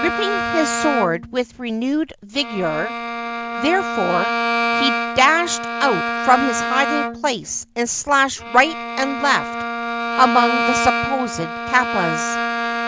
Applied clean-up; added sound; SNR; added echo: none; Bowed string instrument; 3 dB; none.